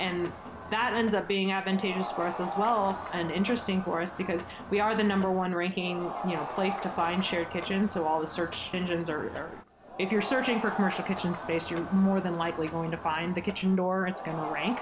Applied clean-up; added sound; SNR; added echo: none; Crowd; 9 dB; none.